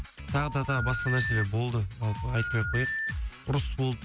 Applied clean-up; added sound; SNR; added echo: none; Telephone; 6 dB; none.